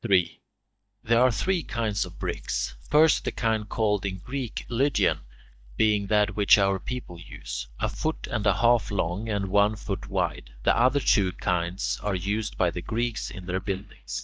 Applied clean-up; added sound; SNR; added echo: neural mask model DeepFilterNet 3.